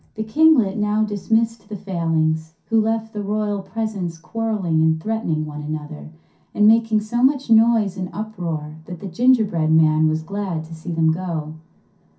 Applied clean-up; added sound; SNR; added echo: none; none; none; reverberation time 0.3 s.